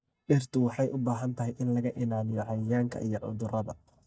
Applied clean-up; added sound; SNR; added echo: neural mask model DeepFilterNet 3.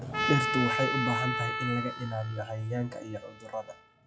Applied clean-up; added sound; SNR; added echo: classical method log-MMSE.